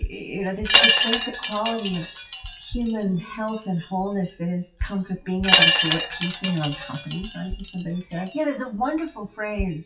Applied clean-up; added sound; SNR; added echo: classical method WPE with log-MMSE.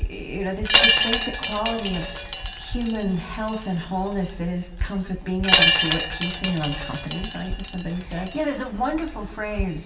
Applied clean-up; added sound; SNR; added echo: none; Wind chime; -2 dB; reverberation time 0.9 s.